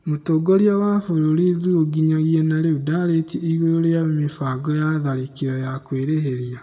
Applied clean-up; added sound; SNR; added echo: none; none; none; reverberation time 0.8 s.